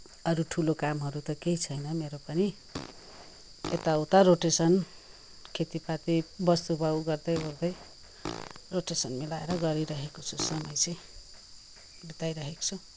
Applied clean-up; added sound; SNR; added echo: none; Fart; 14 dB; none.